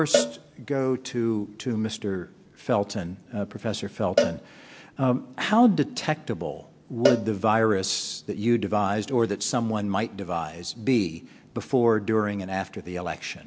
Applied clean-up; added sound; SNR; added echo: none; Cowbell; 6 dB; none.